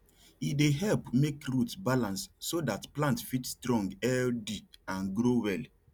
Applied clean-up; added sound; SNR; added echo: none; none; none; none.